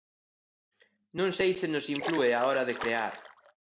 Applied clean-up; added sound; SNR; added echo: none; Splash, splatter; 9 dB; none.